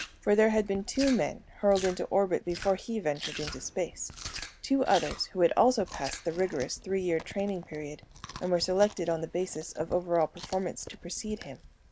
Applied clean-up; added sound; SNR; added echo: none; Chewing, mastication; 15 dB; none.